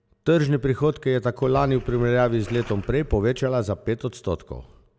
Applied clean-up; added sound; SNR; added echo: none; Splash, splatter; 17 dB; none.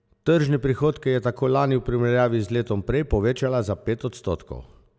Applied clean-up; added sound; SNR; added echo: none; none; none; none.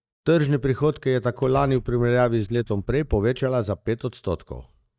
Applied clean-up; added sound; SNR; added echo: neural mask model DeepFilterNet 3.